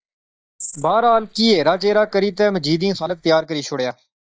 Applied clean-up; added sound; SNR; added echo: neural mask model DeepFilterNet 3.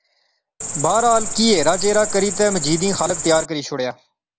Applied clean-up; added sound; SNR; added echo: none; Cricket; 5 dB; none.